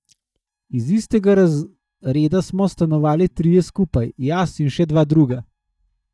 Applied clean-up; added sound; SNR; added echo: neural mask model DeepFilterNet 3.